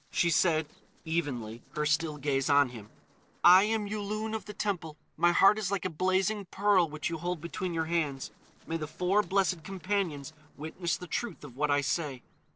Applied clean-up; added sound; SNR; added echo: neural separator model SepFormer DNS4.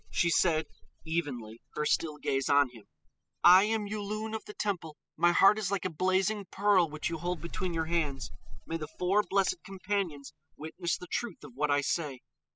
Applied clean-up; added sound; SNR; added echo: classical method spectral subtraction.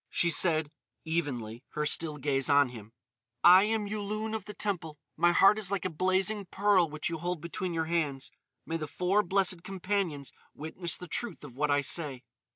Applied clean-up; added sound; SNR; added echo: none; none; none; none.